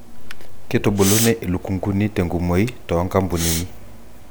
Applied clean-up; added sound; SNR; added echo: none; Respiratory sounds; 10 dB; none.